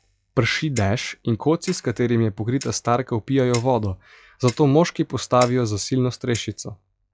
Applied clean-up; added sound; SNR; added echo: classical method log-MMSE.